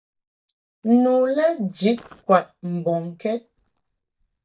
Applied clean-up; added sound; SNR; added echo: neural mask model DeepFilterNet 3.